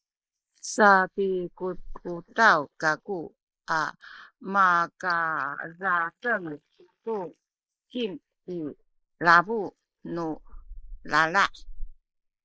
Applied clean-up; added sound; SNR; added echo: neural mask model Resemble Enhance denoiser.